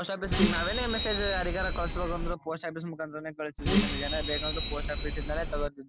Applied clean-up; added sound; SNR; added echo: none; Bus; -3 dB; none.